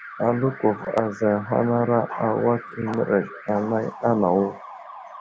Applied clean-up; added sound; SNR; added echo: none; Alarm; 17 dB; none.